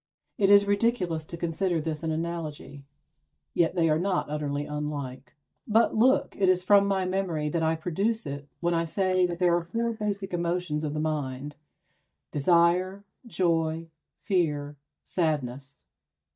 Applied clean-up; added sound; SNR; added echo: neural mask model DeepFilterNet 3.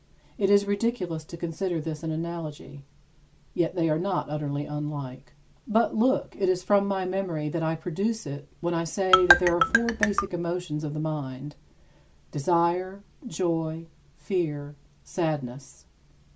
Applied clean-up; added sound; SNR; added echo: none; Marimba, xylophone; -5 dB; none.